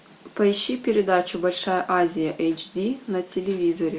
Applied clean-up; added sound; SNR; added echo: none; none; none; none.